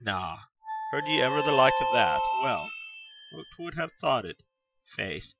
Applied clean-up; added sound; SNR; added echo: classical method Wiener filter.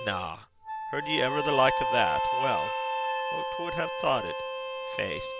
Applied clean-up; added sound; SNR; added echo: none; Bowed string instrument + Wind instrument, woodwind instrument; 0 dB; none.